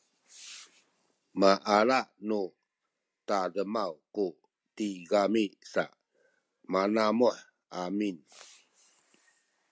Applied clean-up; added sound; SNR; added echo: none; none; none; none.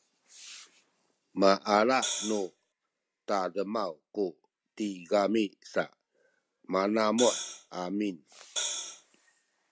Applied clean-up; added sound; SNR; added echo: none; Hi-hat; 5 dB; none.